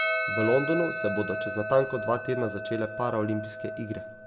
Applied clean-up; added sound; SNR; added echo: none; Percussion; 3 dB; reverberation time 1.3 s.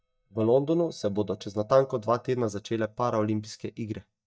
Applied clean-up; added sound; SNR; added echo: neural mask model DeepFilterNet 3.